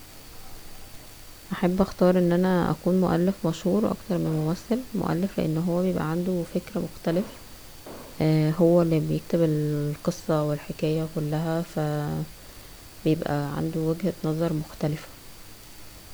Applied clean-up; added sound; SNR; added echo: none; Explosion; 20 dB; none.